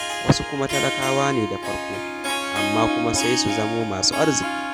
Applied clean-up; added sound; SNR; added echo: none; Harp; 1 dB; none.